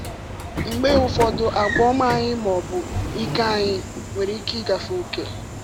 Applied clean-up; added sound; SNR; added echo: none; Sliding door / Train; 5 dB; none.